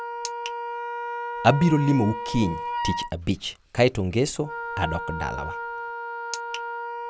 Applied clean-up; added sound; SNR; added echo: none; Wind instrument, woodwind instrument; 6 dB; none.